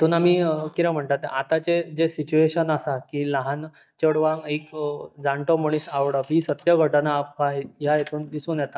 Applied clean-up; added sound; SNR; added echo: neural mask model DeepFilterNet 3.